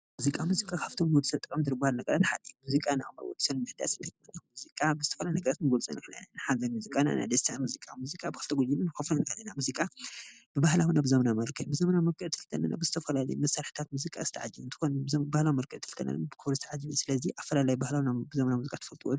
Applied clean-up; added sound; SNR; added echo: none; none; none; none.